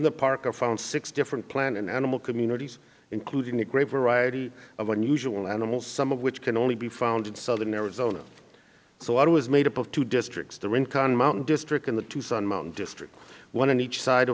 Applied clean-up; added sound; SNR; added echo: none; none; none; none.